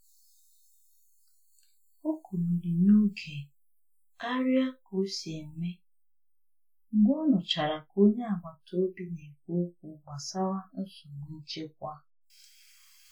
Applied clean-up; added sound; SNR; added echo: none; none; none; reverberation time 0.1 s.